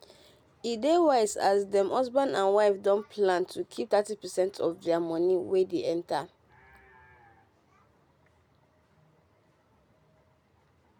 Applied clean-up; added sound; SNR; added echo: none; none; none; none.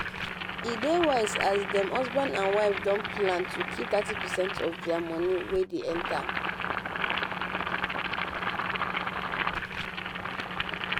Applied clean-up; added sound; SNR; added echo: none; Boiling; 2 dB; none.